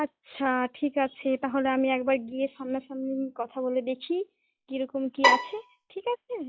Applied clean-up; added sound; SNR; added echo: classical method log-MMSE.